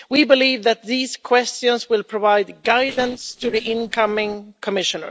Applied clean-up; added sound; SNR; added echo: neural separator model SepFormer DNS4.